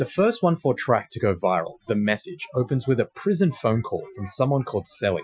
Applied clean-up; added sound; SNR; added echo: classical method Wiener filter.